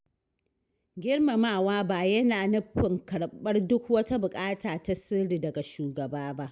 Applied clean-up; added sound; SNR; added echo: none; none; none; none.